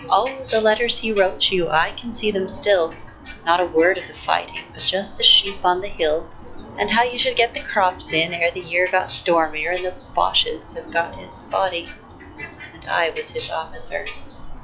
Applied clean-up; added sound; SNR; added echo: classical method log-MMSE.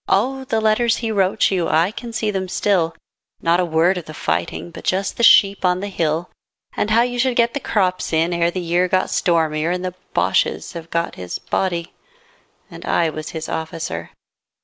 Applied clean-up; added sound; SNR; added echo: none; none; none; none.